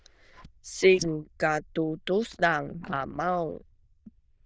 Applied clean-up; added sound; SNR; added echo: neural diffusion model UNIVERSE++.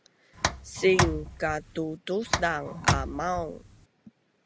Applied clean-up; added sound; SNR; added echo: none; Tick; 0 dB; none.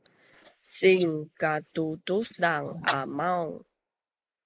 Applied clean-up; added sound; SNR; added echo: neural mask model Resemble Enhance denoiser.